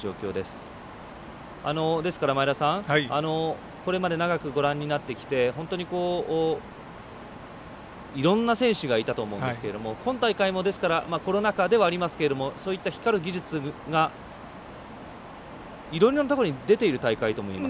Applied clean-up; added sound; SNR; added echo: none; none; none; none.